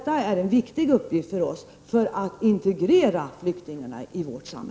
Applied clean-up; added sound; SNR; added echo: none; none; none; none.